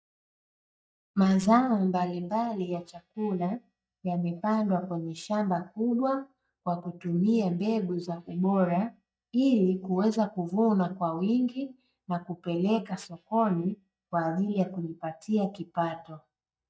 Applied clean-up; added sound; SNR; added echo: neural mask model DeepFilterNet 3.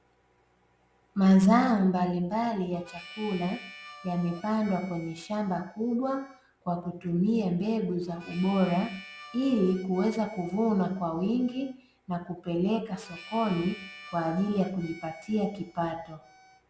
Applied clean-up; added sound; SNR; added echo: none; Harmonica; 19 dB; none.